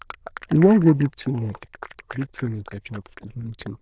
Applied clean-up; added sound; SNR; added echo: neural diffusion model UNIVERSE++.